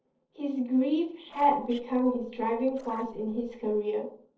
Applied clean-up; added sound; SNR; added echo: neural separator model SepFormer DNS4.